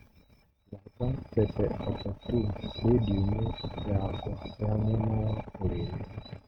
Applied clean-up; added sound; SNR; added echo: neural mask model RNNoise.